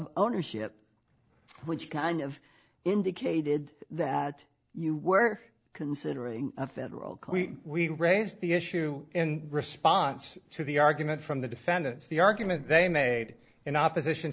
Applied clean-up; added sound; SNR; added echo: neural separator model SepFormer DNS4.